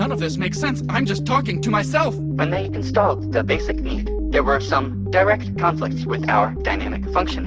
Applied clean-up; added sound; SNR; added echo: none; none; none; none.